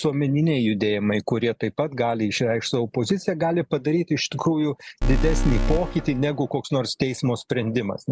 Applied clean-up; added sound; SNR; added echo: none; Alarm; -1 dB; none.